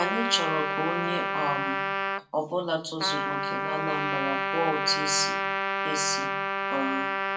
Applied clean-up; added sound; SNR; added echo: none; Trumpet; -2 dB; reverberation time 0.2 s.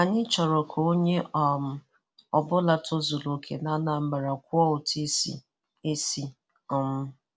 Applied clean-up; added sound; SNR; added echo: none; none; none; none.